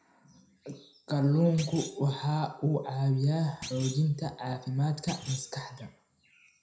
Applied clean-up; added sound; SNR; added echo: none; Thump, thud; 15 dB; reverberation time 0.4 s.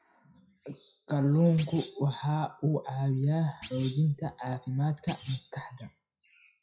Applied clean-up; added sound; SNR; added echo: classical method WPE with log-MMSE.